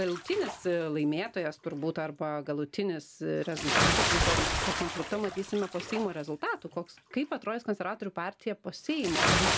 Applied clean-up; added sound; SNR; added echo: none; Bathtub (filling or washing) / Splash, splatter; 0 dB; none.